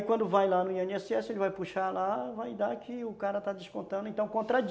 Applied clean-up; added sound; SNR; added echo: none; none; none; none.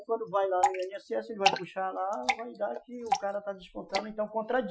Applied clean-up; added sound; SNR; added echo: classical method Wiener filter.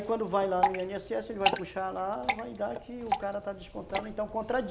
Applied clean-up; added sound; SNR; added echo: none; Drip / Water; 2 dB; none.